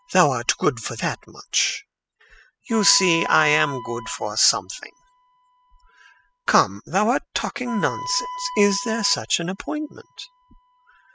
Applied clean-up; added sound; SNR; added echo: classical method spectral subtraction.